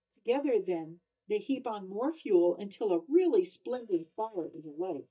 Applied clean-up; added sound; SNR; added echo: neural mask model DeepFilterNet 3.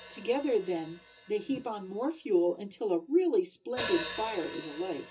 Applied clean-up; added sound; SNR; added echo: none; Hi-hat; 13 dB; reverberation time 0.2 s.